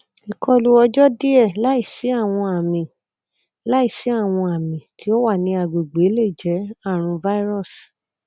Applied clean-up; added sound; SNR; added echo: none; none; none; none.